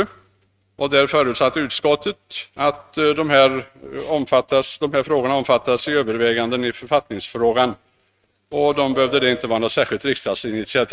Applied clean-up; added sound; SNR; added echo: neural mask model RNNoise.